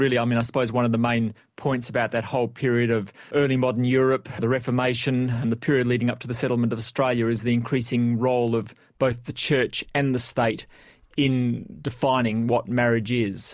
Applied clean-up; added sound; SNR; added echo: none; none; none; none.